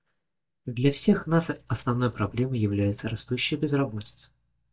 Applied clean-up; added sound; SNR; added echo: neural mask model DeepFilterNet 3.